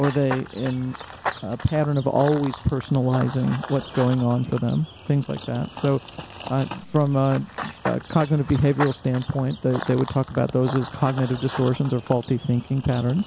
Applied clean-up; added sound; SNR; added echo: none; Run / Bird vocalization, bird call, bird song; 13 dB; none.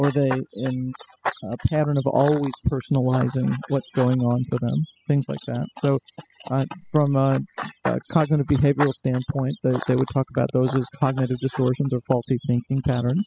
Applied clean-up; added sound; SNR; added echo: classical method spectral subtraction.